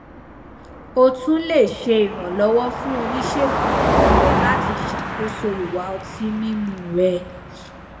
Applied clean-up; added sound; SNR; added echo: none; Car passing by; 2 dB; reverberation time 1.3 s.